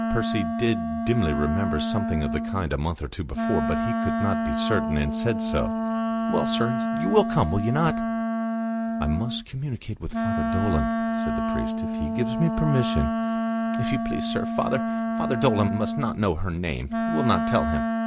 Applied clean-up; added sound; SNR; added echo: none; Wind instrument, woodwind instrument; -1 dB; none.